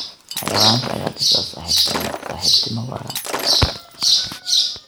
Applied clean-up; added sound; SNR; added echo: none; Shatter; 9 dB; none.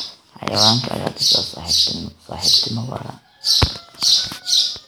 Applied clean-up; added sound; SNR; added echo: none; none; none; none.